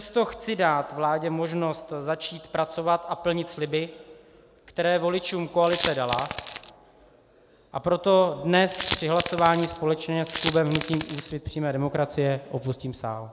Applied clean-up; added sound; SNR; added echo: none; Coin (dropping); 1 dB; none.